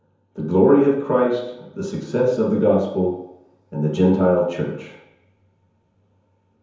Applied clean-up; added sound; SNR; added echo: none; none; none; reverberation time 0.9 s.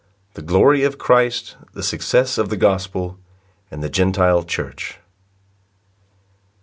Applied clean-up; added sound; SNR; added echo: none; none; none; none.